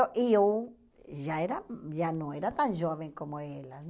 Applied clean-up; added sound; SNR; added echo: none; none; none; none.